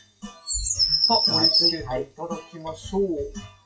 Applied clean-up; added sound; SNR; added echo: classical method WPE with log-MMSE.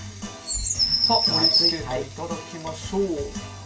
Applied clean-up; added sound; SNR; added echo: none; Bird vocalization, bird call, bird song; -5 dB; reverberation time 0.2 s.